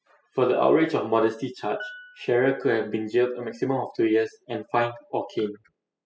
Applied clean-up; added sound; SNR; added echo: classical method spectral subtraction.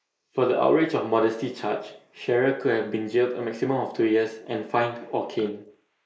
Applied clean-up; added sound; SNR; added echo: neural mask model Resemble Enhance denoiser.